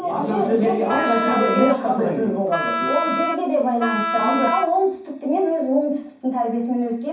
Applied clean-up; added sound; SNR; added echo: none; Wind instrument, woodwind instrument; 4 dB; reverberation time 0.6 s.